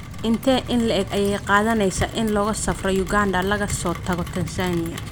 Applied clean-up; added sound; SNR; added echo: none; Rain; 11 dB; none.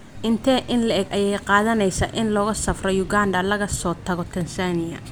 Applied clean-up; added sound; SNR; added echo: none; none; none; none.